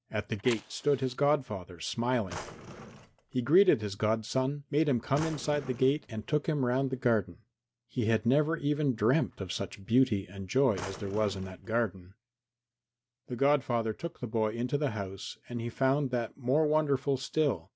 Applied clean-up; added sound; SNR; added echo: none; Drawer open or close + Fire; 15 dB; none.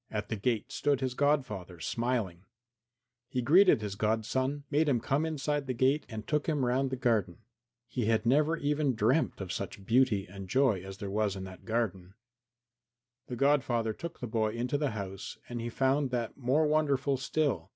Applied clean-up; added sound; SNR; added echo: none; none; none; none.